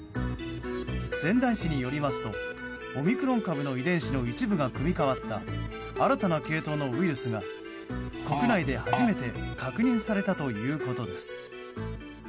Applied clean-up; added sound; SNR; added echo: none; Fart; 4 dB; none.